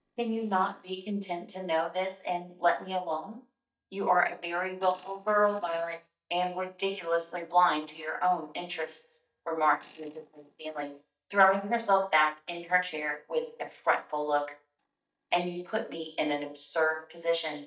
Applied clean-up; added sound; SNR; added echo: neural mask model DeepFilterNet 3.